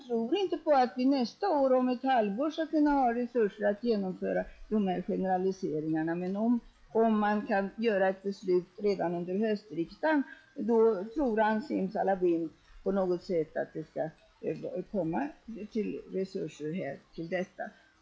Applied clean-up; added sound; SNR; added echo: classical method log-MMSE.